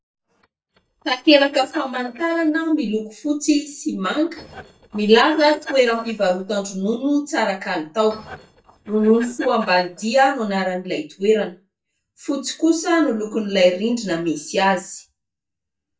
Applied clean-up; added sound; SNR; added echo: neural mask model DeepFilterNet 3.